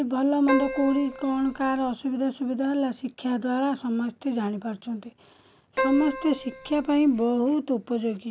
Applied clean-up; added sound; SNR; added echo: none; Keyboard (musical); 7 dB; none.